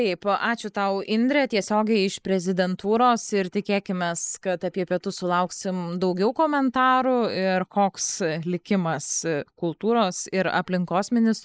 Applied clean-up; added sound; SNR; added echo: neural mask model Resemble Enhance denoiser.